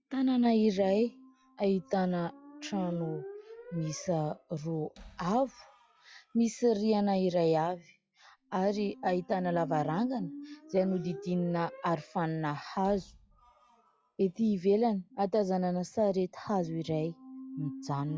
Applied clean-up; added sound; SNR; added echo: classical method log-MMSE.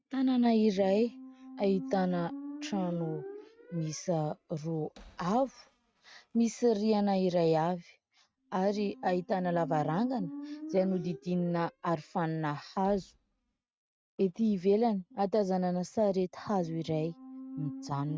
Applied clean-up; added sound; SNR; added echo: neural mask model RNNoise.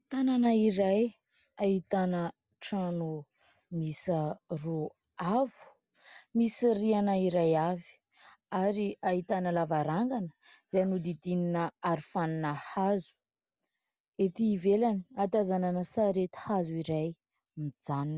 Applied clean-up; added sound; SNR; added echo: none; none; none; none.